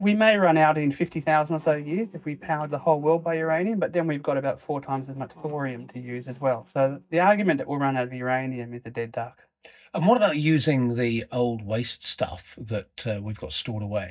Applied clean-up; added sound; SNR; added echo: neural mask model DeepFilterNet 3.